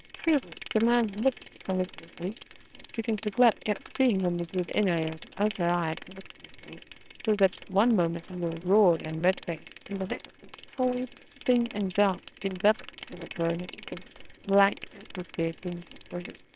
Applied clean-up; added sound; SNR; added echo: neural separator model SepFormer WHAMR!.